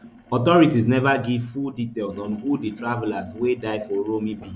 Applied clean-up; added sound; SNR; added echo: none; Sink (filling or washing); 20 dB; none.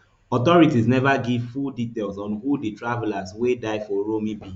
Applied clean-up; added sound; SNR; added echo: none; none; none; none.